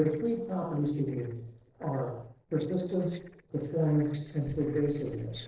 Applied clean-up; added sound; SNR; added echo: neural separator model SepFormer DNS4.